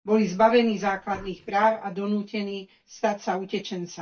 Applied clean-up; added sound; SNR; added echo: neural mask model DeepFilterNet 3.